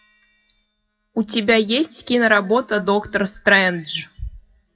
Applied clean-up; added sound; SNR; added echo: classical method WPE with log-MMSE.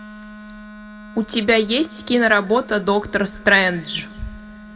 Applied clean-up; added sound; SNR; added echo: none; Wind instrument, woodwind instrument; 18 dB; reverberation time 1.7 s.